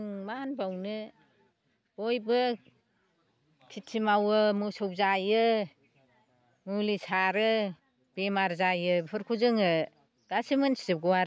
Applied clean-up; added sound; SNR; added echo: none; none; none; none.